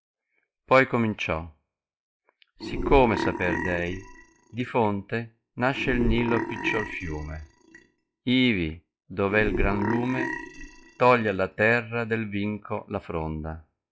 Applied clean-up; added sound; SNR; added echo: classical method log-MMSE.